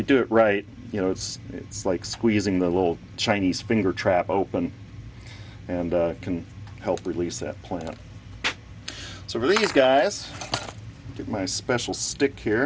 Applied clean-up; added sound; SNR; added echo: none; none; none; none.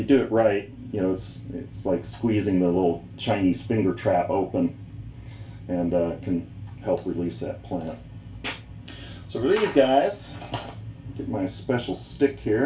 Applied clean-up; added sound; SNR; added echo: none; none; none; reverberation time 0.3 s.